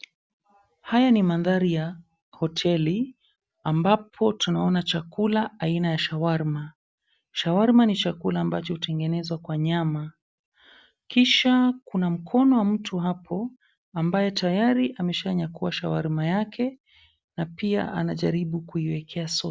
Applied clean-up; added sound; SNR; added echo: none; none; none; none.